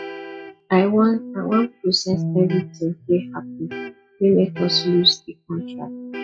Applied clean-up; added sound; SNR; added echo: classical method log-MMSE.